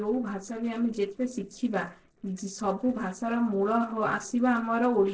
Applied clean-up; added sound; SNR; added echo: neural separator model SepFormer DNS4.